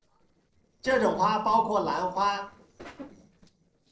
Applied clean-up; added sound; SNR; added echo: neural separator model SepFormer DNS4.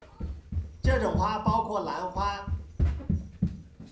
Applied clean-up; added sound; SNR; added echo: none; Run; -1 dB; reverberation time 0.5 s.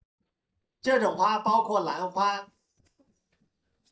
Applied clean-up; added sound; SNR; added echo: neural mask model DeepFilterNet 3.